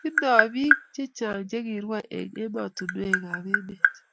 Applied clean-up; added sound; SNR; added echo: none; Tap; -1 dB; none.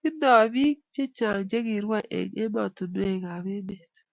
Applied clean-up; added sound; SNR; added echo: none; none; none; none.